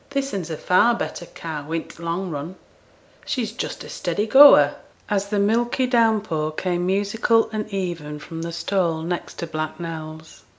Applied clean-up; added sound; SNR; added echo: none; none; none; none.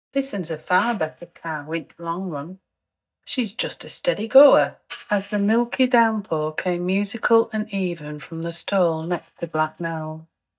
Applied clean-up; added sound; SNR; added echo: neural mask model DeepFilterNet 3.